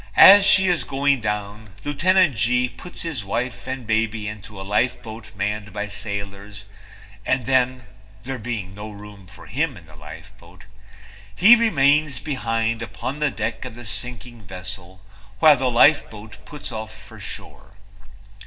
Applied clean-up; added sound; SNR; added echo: none; none; none; reverberation time 0.6 s.